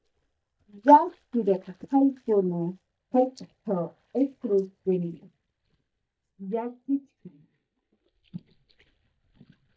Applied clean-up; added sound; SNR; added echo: neural mask model DeepFilterNet 3.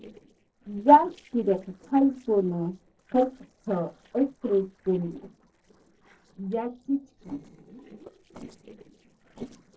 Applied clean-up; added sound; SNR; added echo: neural separator model SepFormer DNS4.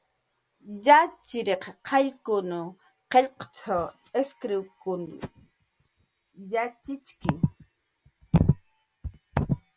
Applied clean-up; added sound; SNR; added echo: none; none; none; none.